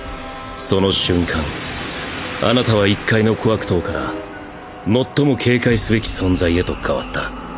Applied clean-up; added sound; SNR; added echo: none; none; none; none.